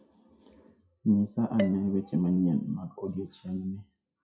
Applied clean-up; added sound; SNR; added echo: classical method WPE with log-MMSE.